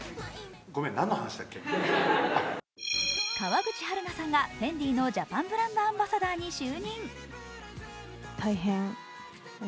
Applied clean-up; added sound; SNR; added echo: none; none; none; none.